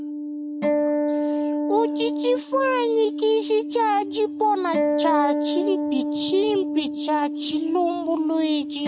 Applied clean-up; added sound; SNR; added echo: neural mask model RNNoise.